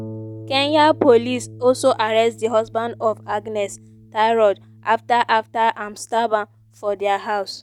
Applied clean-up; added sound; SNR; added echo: none; Harp; 20 dB; none.